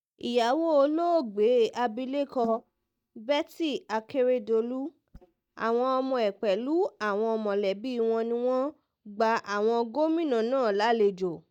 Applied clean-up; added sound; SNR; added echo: neural mask model DeepFilterNet 3.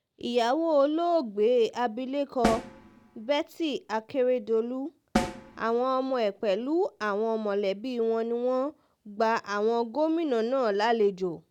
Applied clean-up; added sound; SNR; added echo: none; Snare drum; 8 dB; none.